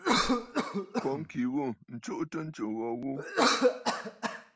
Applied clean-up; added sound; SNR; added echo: none; Cough; -5 dB; none.